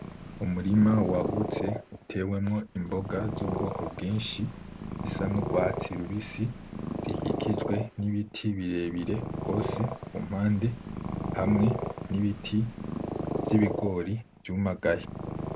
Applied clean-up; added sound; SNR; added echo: none; Purr; 5 dB; none.